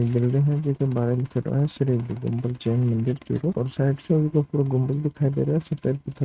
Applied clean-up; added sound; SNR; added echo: neural mask model RNNoise.